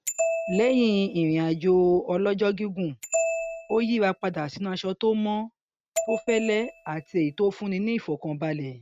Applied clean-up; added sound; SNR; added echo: neural mask model RNNoise.